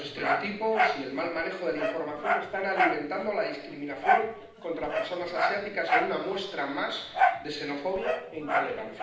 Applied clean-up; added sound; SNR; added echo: none; Dog; -2 dB; reverberation time 0.9 s.